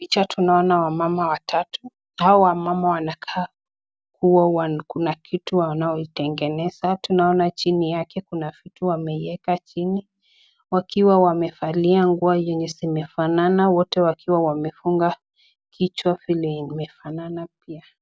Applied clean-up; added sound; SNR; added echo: none; none; none; none.